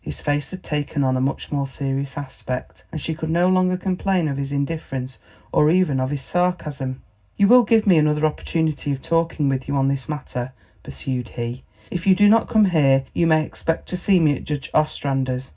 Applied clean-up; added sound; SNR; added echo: none; none; none; reverberation time 0.4 s.